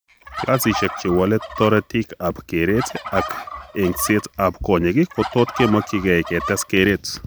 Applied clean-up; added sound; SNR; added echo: none; Fowl; 11 dB; none.